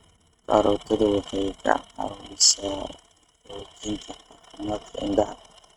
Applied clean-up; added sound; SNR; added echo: neural mask model RNNoise.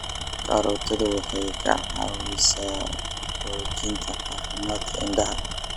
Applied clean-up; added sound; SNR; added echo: none; Tools; 2 dB; none.